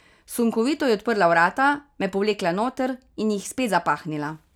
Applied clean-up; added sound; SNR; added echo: none; none; none; none.